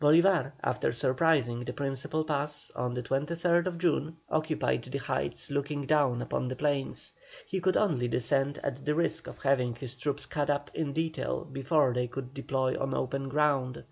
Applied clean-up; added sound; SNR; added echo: none; none; none; none.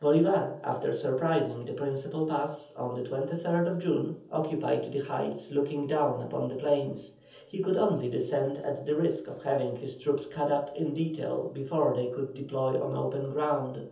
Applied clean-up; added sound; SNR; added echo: none; none; none; reverberation time 0.7 s.